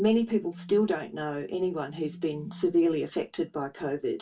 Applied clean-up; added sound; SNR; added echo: none; Telephone; 20 dB; reverberation time 0.1 s.